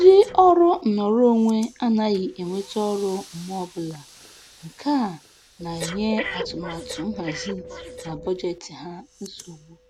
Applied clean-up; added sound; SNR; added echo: none; Breathing; 16 dB; none.